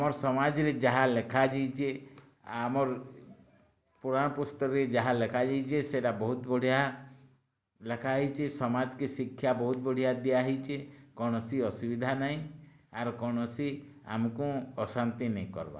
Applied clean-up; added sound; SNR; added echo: none; none; none; none.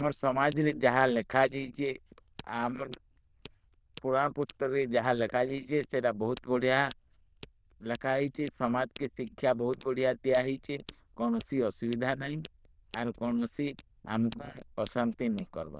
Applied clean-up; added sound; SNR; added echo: neural diffusion model UNIVERSE++.